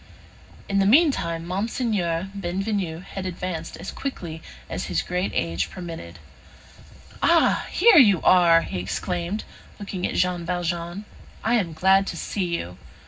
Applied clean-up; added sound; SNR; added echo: none; none; none; reverberation time 0.4 s.